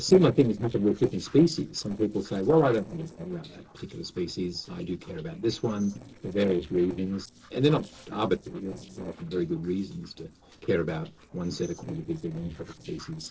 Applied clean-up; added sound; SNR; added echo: neural separator model SepFormer DNS4.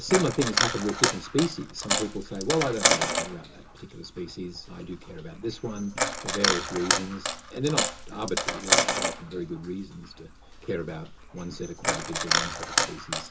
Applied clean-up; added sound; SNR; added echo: none; Coin (dropping); -3 dB; reverberation time 0.2 s.